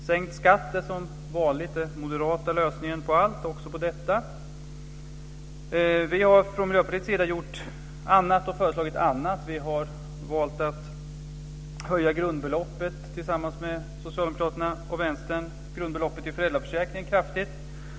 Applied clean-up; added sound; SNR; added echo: none; none; none; none.